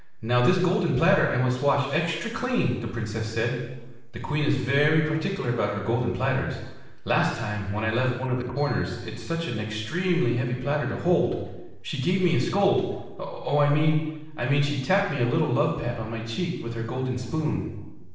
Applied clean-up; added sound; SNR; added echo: neural separator model SepFormer DNS4.